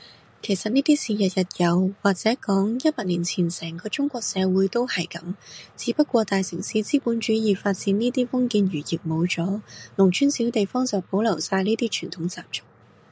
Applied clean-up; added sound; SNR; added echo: none; none; none; none.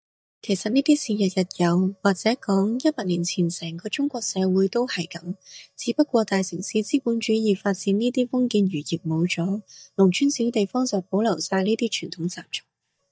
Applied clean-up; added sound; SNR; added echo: neural mask model DeepFilterNet 3.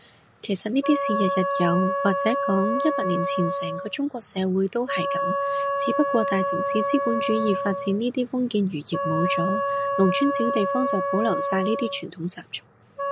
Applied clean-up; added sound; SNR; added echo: none; Wind instrument, woodwind instrument; 1 dB; none.